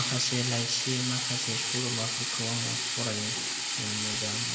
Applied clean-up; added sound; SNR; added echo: none; Sink (filling or washing); -3 dB; reverberation time 0.8 s.